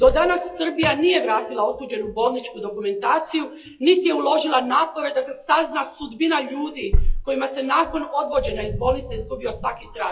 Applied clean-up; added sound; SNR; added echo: classical method WPE with log-MMSE.